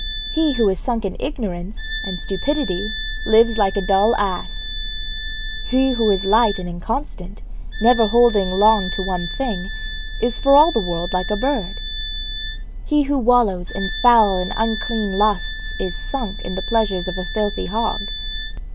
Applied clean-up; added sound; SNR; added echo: none; Wind instrument, woodwind instrument; 11 dB; none.